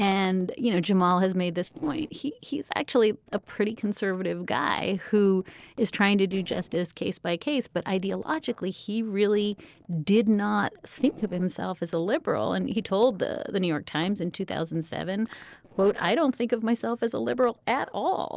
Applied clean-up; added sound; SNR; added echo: neural separator model SepFormer DNS4.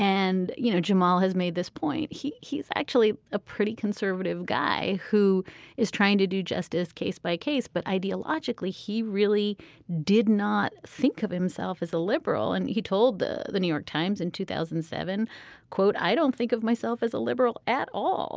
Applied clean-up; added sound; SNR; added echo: none; none; none; none.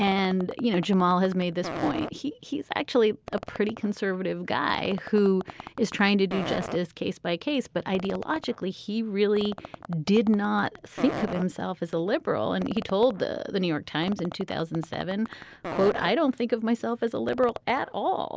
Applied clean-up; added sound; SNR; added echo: none; Fart; 14 dB; none.